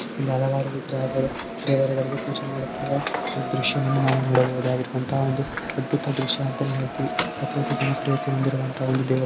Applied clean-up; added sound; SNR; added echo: none; Crowd + Tools; 9 dB; none.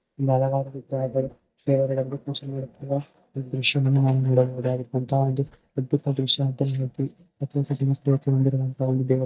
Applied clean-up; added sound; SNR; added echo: neural mask model DeepFilterNet 3.